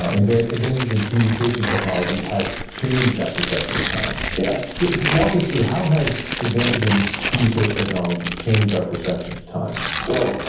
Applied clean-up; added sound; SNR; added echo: none; Tearing; 5 dB; reverberation time 0.9 s.